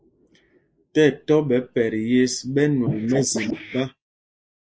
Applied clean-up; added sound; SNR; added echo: neural mask model Resemble Enhance denoiser.